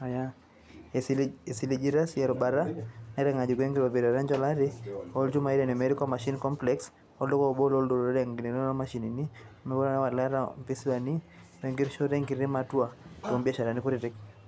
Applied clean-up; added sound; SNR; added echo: none; none; none; none.